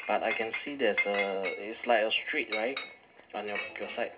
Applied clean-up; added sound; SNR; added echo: none; Chink, clink; 7 dB; reverberation time 0.2 s.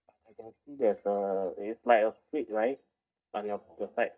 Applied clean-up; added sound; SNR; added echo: neural mask model DeepFilterNet 3.